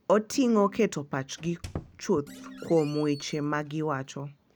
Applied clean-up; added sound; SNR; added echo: none; Squeak + Piano; 16 dB; none.